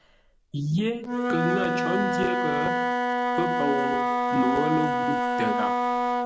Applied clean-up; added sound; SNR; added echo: none; Wind instrument, woodwind instrument; -3 dB; none.